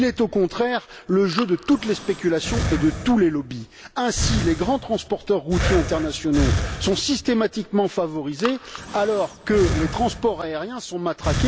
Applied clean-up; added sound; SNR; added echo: none; Breathing; 6 dB; none.